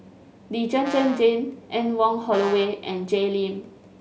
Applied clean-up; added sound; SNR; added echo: none; Brass instrument; 13 dB; none.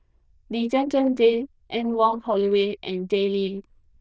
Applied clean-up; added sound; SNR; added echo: neural diffusion model UNIVERSE++.